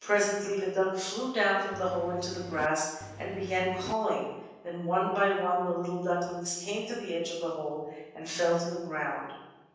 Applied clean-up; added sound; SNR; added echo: none; Engine; 13 dB; reverberation time 1.1 s.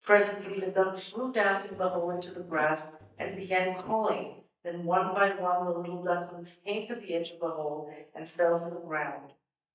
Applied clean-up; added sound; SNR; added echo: neural mask model DeepFilterNet 3.